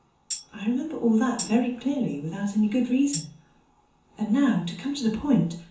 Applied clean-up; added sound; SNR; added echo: none; Tambourine; 14 dB; reverberation time 0.6 s.